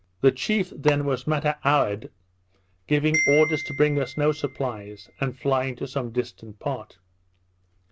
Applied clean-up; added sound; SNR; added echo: none; Telephone + Marimba, xylophone; 8 dB; none.